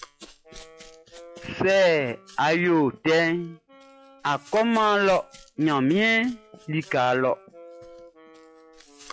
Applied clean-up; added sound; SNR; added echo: classical method log-MMSE.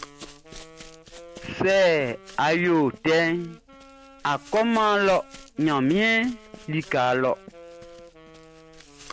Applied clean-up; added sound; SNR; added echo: none; Wind instrument, woodwind instrument + Run; 20 dB; none.